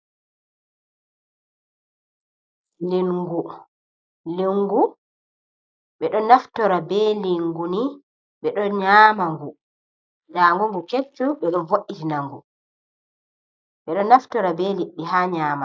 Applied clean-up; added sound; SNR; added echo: neural mask model Resemble Enhance denoiser.